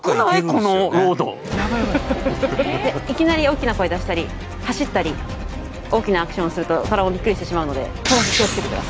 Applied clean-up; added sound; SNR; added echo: none; none; none; none.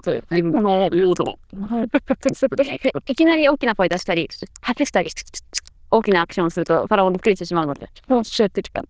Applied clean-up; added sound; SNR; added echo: neural diffusion model UNIVERSE++.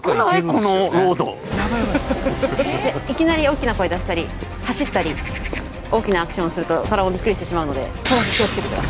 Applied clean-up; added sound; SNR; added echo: none; Walk, footsteps / Bird vocalization, bird call, bird song; 15 dB; none.